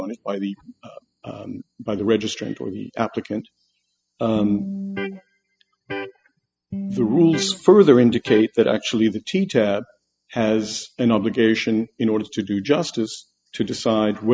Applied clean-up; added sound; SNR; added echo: classical method spectral subtraction.